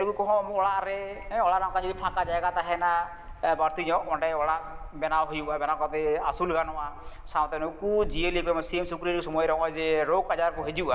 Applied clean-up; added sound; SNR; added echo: none; Mechanical fan + Wind / Car; 13 dB; none.